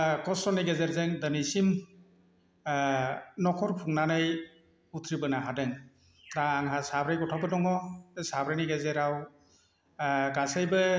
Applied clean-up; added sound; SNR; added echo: none; none; none; none.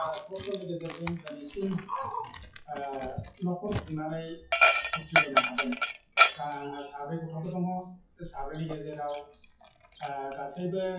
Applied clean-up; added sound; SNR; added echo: classical method WPE with log-MMSE.